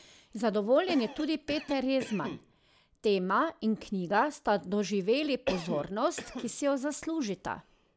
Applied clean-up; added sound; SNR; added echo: none; Cough; 14 dB; none.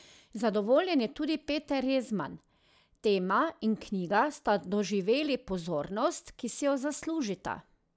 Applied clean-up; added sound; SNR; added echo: none; none; none; none.